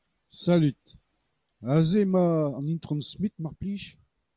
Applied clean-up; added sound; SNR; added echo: none; none; none; none.